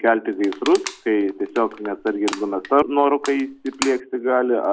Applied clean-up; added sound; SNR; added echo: none; Crushing; 14 dB; none.